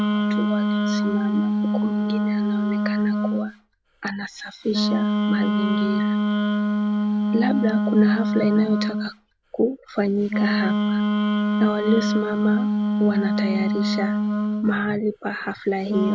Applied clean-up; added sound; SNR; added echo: none; Wind instrument, woodwind instrument; -4 dB; none.